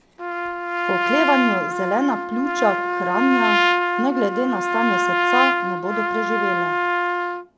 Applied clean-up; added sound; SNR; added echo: none; Trumpet; -2 dB; none.